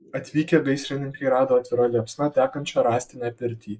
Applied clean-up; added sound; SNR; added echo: neural mask model Resemble Enhance denoiser.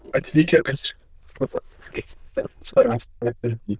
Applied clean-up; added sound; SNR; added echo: neural diffusion model UNIVERSE++.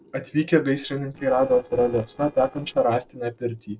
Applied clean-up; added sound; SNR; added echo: neural separator model SepFormer DNS4.